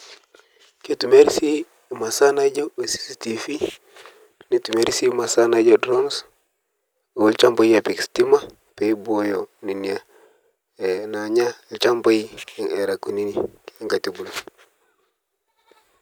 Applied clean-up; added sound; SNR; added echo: none; none; none; none.